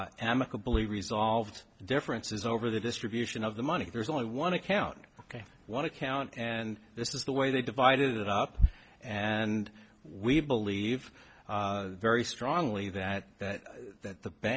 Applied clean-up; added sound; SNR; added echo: none; none; none; none.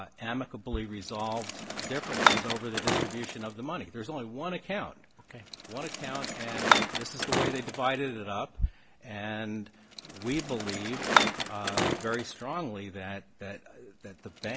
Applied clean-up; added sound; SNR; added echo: none; Bicycle; -3 dB; none.